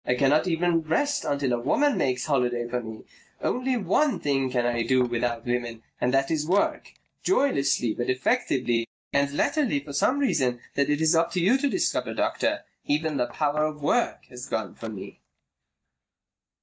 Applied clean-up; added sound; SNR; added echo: neural mask model DeepFilterNet 3.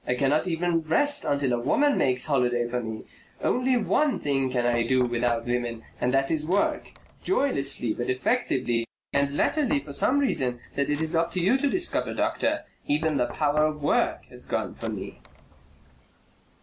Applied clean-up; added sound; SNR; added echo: none; Knock; 18 dB; none.